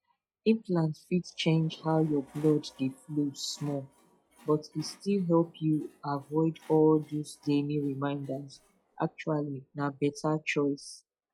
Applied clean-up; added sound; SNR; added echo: classical method log-MMSE.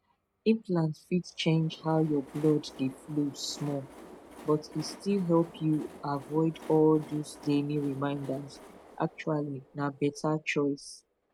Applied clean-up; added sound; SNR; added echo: none; Train; 20 dB; none.